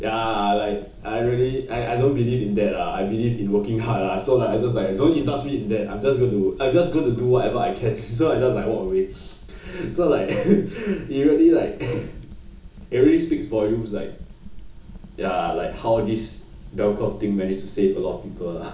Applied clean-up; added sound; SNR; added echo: none; Fire; 16 dB; reverberation time 0.8 s.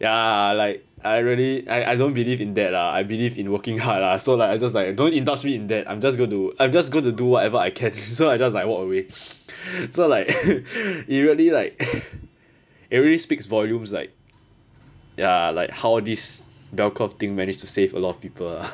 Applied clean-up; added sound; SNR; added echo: none; none; none; none.